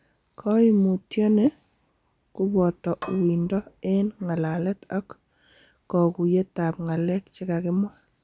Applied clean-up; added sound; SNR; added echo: none; Cutlery, silverware / Dishes, pots, and pans; 8 dB; none.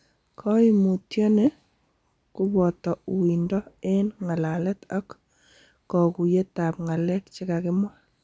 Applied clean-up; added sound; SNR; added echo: none; none; none; none.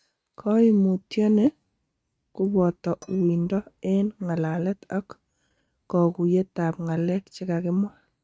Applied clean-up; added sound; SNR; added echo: neural mask model RNNoise.